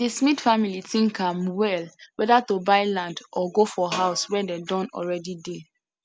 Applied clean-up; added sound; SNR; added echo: none; none; none; none.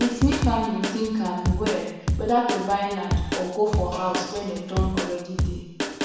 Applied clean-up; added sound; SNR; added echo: none; Drum kit; 2 dB; reverberation time 1.1 s.